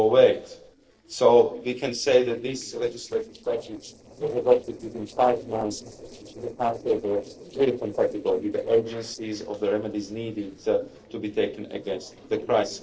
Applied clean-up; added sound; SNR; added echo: neural separator model SepFormer DNS4.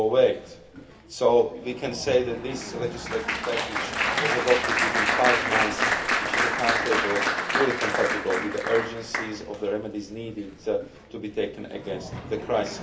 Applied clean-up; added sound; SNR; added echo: none; Applause; 1 dB; reverberation time 0.3 s.